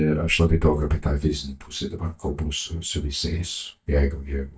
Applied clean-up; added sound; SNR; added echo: neural mask model DeepFilterNet 3.